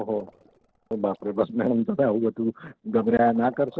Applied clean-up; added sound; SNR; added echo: neural separator model SepFormer DNS4.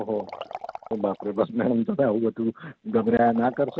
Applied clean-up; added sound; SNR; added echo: none; Liquid; 17 dB; none.